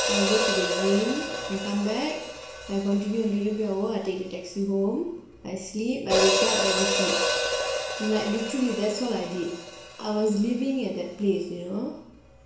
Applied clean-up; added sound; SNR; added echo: none; Hi-hat; 2 dB; reverberation time 0.7 s.